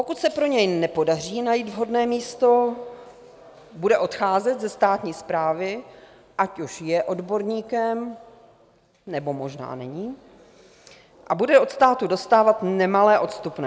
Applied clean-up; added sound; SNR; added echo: none; none; none; none.